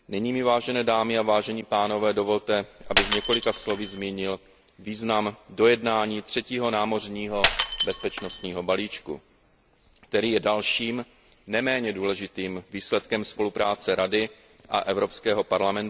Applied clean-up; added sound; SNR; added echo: none; Shatter; 5 dB; none.